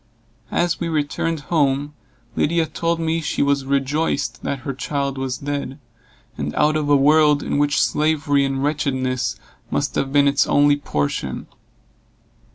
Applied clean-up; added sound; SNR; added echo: none; none; none; none.